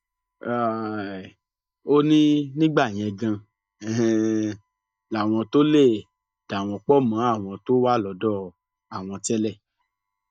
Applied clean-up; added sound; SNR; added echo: neural mask model DeepFilterNet 3.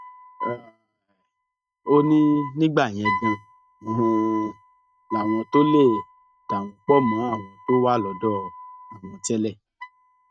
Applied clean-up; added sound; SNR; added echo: neural mask model RNNoise.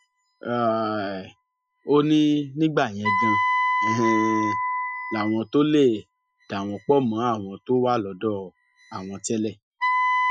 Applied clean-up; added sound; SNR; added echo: classical method Wiener filter.